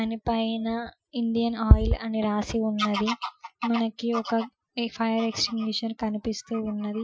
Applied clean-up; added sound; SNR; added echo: classical method Wiener filter.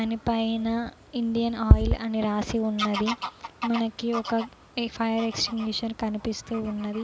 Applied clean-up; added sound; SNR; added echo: none; Bird vocalization, bird call, bird song / Fowl; 13 dB; none.